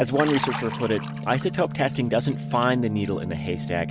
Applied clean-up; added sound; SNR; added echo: none; Liquid; 14 dB; none.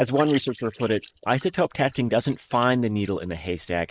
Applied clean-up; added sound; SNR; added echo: neural mask model Resemble Enhance denoiser.